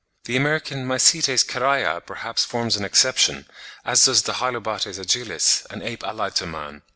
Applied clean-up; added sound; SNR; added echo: none; none; none; none.